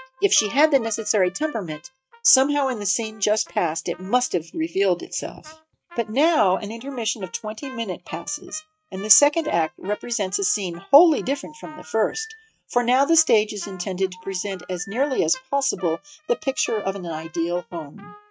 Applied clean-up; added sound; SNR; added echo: neural mask model RNNoise.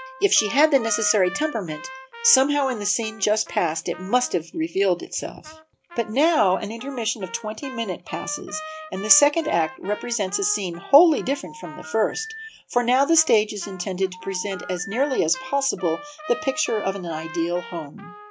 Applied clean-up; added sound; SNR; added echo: none; Trumpet + Telephone; 16 dB; none.